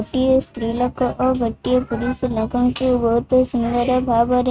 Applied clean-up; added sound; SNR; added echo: neural mask model RNNoise.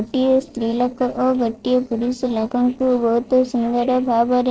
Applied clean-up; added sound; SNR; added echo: neural separator model SepFormer DNS4.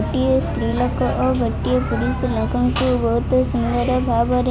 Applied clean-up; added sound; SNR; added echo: none; Bowed string instrument; 19 dB; none.